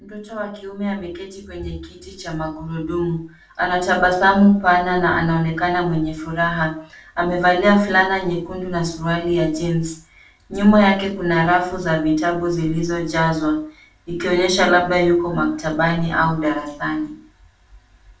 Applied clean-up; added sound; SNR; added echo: none; none; none; reverberation time 0.4 s.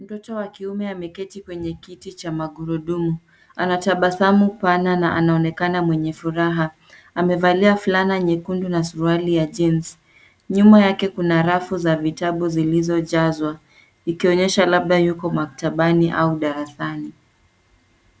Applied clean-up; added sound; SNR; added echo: none; none; none; none.